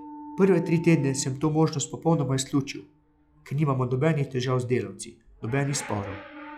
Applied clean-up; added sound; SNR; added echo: classical method log-MMSE.